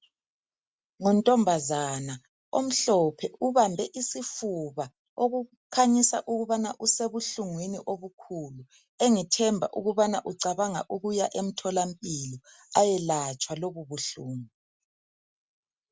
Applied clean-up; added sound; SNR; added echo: none; none; none; none.